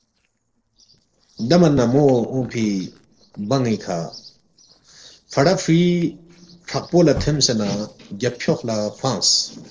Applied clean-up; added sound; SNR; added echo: neural separator model SepFormer DNS4.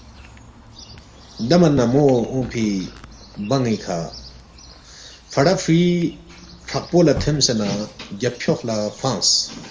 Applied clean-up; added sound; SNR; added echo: none; Chirp, tweet; 18 dB; reverberation time 1.0 s.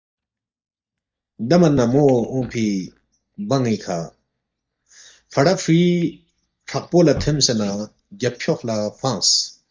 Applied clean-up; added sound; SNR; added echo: neural mask model DeepFilterNet 3.